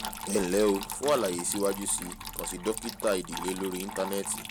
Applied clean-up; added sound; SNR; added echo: none; Trickle, dribble / Water tap, faucet; 9 dB; none.